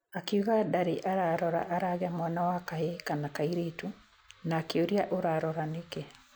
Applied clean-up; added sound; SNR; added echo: none; none; none; none.